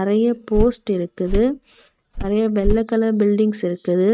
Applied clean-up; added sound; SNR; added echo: neural mask model RNNoise.